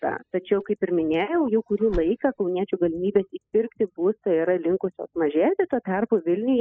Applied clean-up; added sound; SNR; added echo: classical method spectral subtraction.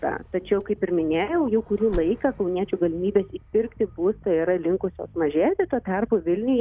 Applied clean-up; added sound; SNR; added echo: none; Slam / Car; 16 dB; none.